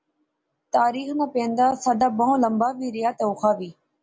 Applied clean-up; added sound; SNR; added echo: none; none; none; none.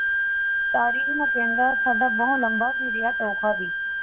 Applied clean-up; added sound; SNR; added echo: neural diffusion model UNIVERSE++.